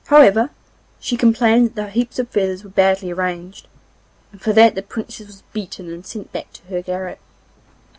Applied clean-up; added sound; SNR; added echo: none; none; none; none.